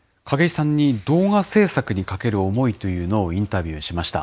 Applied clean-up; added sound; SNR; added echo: none; none; none; none.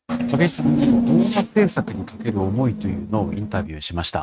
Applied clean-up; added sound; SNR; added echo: neural mask model RNNoise.